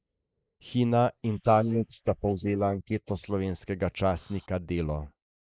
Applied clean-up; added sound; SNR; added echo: neural mask model Resemble Enhance denoiser.